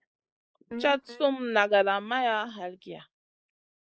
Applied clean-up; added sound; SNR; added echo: neural mask model Resemble Enhance denoiser.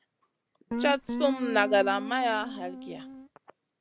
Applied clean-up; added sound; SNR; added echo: none; Guitar; 5 dB; none.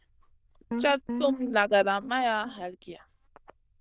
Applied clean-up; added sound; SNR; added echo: neural diffusion model UNIVERSE++.